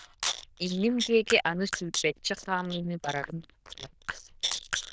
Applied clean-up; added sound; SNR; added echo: neural diffusion model UNIVERSE++.